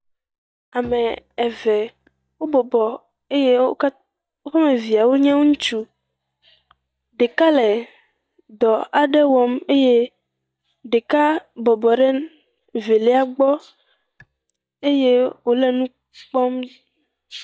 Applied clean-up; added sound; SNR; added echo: neural mask model DeepFilterNet 3.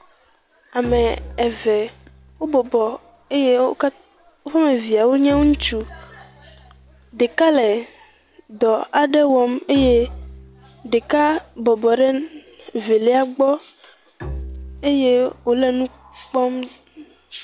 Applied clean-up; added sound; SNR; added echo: none; Bowed string instrument; 18 dB; none.